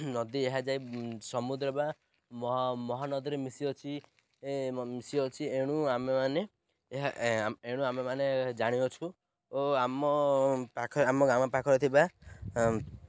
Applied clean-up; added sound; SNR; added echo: none; none; none; none.